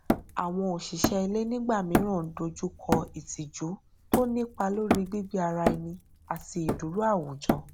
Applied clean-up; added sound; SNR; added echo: none; Hammer; 2 dB; none.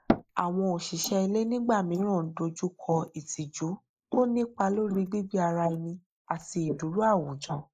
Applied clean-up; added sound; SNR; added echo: neural mask model Resemble Enhance denoiser.